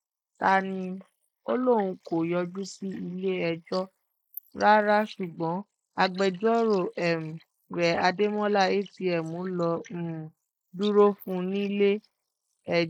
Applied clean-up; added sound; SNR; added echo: neural mask model Resemble Enhance denoiser.